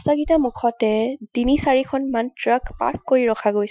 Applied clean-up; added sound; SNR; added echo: classical method Wiener filter.